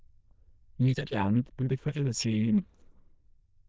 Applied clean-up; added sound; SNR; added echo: neural diffusion model UNIVERSE++.